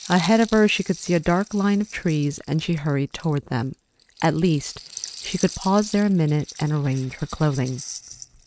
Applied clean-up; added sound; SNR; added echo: neural mask model RNNoise.